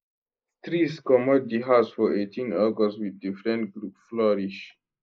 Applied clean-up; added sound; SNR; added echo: neural mask model Resemble Enhance denoiser.